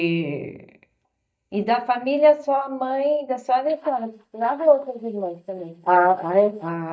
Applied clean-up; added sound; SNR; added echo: neural mask model DeepFilterNet 3.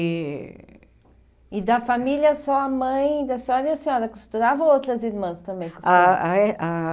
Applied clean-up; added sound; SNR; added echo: none; none; none; none.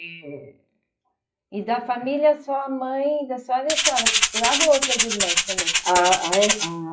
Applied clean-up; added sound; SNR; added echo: classical method WPE with log-MMSE.